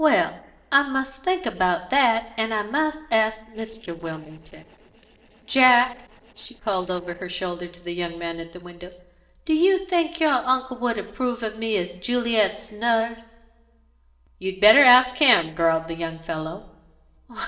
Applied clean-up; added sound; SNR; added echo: neural separator model SepFormer DNS4.